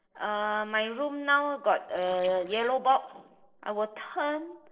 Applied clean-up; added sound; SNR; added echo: neural separator model SepFormer DNS4.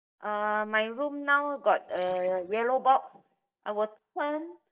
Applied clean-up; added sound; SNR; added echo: neural mask model DeepFilterNet 3.